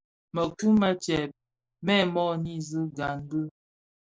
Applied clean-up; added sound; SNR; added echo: neural mask model Resemble Enhance denoiser.